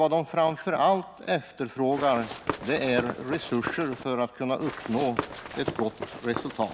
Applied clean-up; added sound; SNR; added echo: none; Run; 8 dB; none.